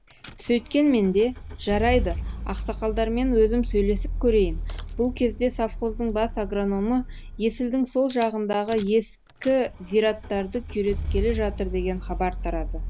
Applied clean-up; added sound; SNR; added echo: none; Rattle / Engine starting / Car; 7 dB; none.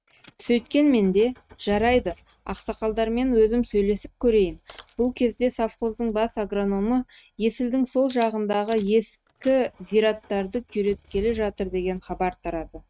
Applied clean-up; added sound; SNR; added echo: neural mask model RNNoise.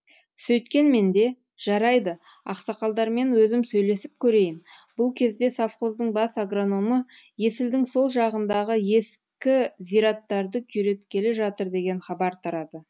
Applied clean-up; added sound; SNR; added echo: none; none; none; none.